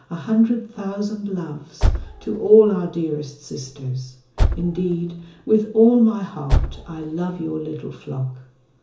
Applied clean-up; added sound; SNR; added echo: none; Car; 3 dB; reverberation time 0.7 s.